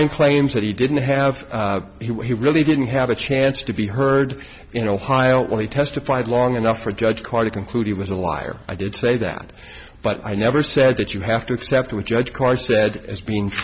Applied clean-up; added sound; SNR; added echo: none; none; none; none.